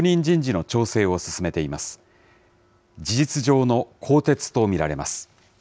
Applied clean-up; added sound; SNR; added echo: none; none; none; none.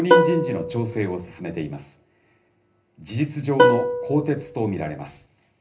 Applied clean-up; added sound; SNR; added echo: none; Plucked string instrument; -4 dB; reverberation time 0.3 s.